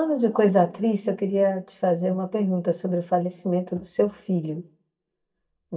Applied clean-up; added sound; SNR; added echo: neural mask model DeepFilterNet 3.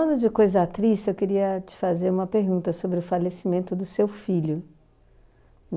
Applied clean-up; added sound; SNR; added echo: none; none; none; none.